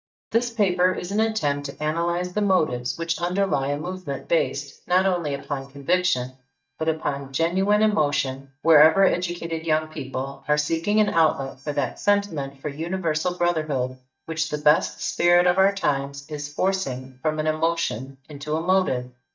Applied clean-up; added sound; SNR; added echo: neural mask model DeepFilterNet 3.